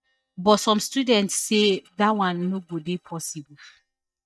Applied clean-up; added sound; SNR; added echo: neural mask model DeepFilterNet 3.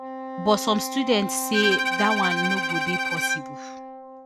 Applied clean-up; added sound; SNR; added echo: none; Wind instrument, woodwind instrument + Bowed string instrument; 1 dB; none.